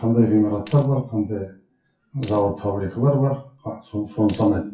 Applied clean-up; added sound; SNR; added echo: classical method WPE with log-MMSE.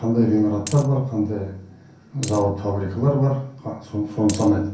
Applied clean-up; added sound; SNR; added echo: none; Coin (dropping); 13 dB; reverberation time 0.6 s.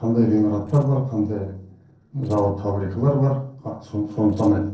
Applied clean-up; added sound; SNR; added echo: neural separator model SepFormer DNS4.